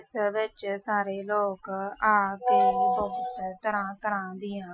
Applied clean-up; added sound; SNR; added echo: classical method Wiener filter.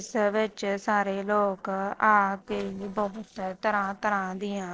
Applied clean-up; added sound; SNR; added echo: neural separator model SepFormer DNS4.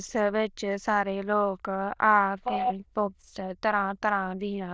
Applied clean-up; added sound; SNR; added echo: neural diffusion model UNIVERSE++.